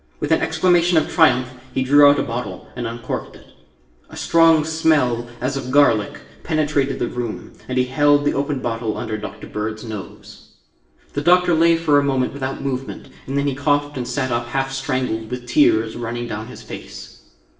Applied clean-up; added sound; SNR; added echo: none; none; none; reverberation time 0.8 s.